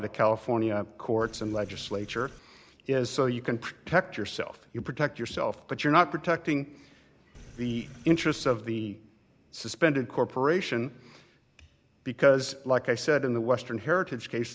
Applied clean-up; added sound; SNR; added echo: none; Sink (filling or washing); 20 dB; none.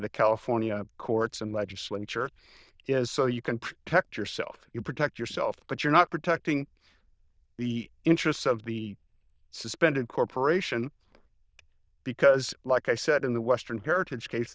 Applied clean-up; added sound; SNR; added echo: neural diffusion model UNIVERSE++.